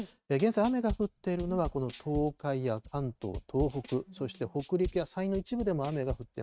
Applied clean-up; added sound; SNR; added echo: neural mask model RNNoise.